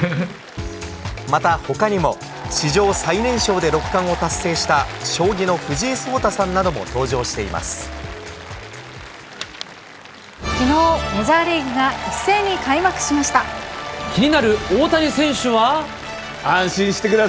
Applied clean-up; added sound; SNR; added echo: none; Applause; 13 dB; none.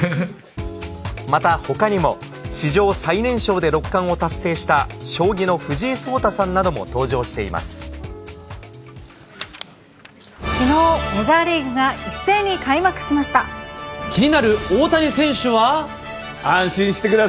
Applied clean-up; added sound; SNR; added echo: none; none; none; none.